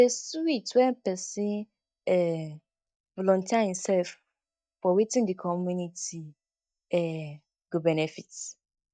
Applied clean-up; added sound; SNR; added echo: neural mask model DeepFilterNet 3.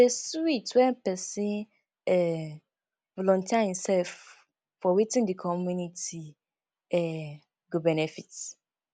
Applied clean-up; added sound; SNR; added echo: none; none; none; none.